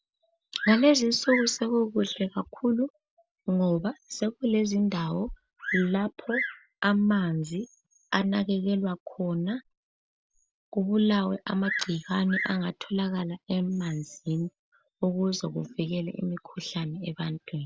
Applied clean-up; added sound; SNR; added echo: none; Bird vocalization, bird call, bird song; 13 dB; none.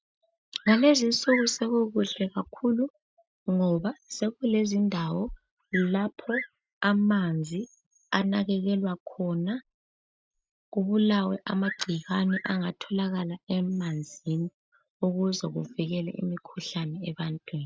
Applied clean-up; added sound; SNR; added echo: neural mask model RNNoise.